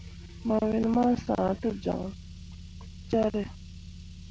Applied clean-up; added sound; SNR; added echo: none; Car; 14 dB; none.